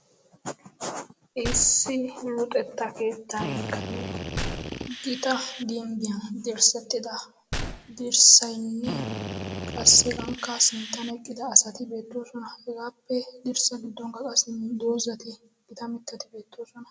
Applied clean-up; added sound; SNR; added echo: none; Drill + Gunshot, gunfire; 9 dB; none.